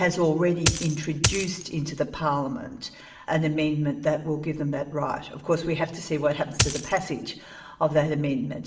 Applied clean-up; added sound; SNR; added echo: none; Coin (dropping); 0 dB; reverberation time 0.8 s.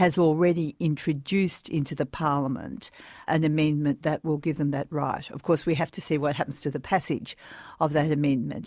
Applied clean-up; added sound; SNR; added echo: none; none; none; none.